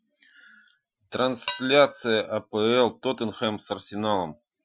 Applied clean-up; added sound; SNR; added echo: classical method Wiener filter.